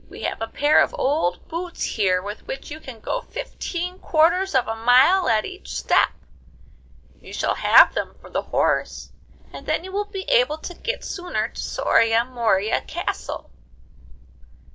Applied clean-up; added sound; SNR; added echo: none; none; none; none.